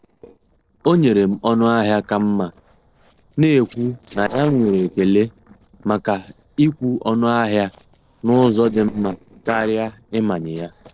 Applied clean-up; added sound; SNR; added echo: neural separator model SepFormer DNS4.